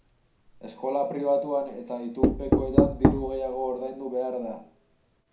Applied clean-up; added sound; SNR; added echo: none; Knock; -2 dB; reverberation time 0.4 s.